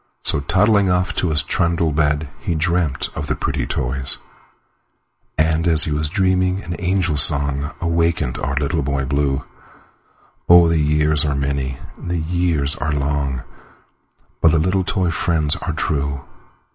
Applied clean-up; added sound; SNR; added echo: none; none; none; none.